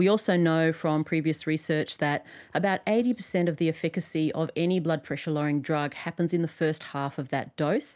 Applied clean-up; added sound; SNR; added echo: none; none; none; none.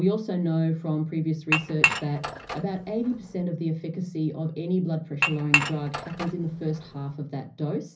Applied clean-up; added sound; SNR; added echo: none; Dishes, pots, and pans / Chink, clink; 1 dB; reverberation time 0.5 s.